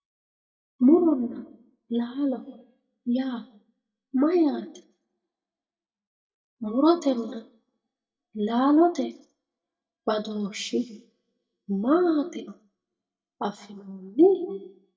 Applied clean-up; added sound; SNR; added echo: neural mask model DeepFilterNet 3.